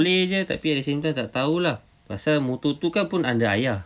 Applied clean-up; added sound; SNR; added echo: none; none; none; none.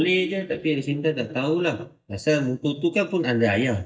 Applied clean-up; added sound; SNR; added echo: neural mask model DeepFilterNet 3.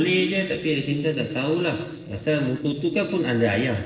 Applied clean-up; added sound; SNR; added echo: neural separator model SepFormer DNS4.